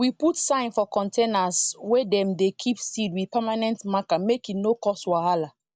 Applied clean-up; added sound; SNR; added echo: none; none; none; none.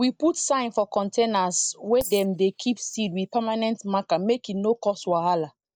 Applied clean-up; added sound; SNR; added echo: neural mask model DeepFilterNet 3.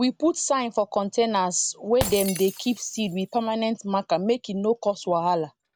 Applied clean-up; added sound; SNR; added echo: none; Shatter; 15 dB; none.